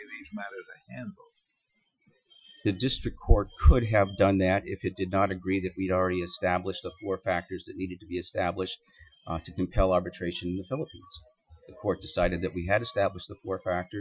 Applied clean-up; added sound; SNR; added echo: classical method Wiener filter.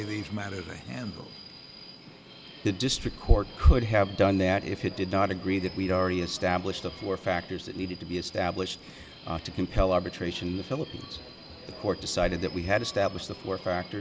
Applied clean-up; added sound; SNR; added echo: none; Subway, metro, underground; 18 dB; none.